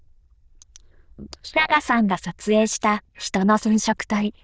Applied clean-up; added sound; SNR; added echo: neural diffusion model UNIVERSE++.